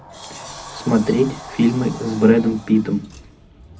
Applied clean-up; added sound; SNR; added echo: none; Sliding door; 17 dB; reverberation time 0.4 s.